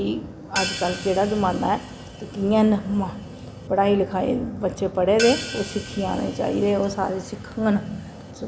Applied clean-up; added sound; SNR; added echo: none; Crash cymbal / Hi-hat; 12 dB; none.